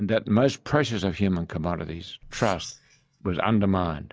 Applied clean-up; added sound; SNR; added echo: neural mask model DeepFilterNet 3.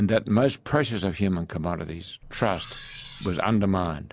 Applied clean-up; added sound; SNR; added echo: none; Cutlery, silverware; 9 dB; none.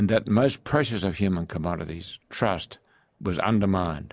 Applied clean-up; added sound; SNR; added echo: none; none; none; none.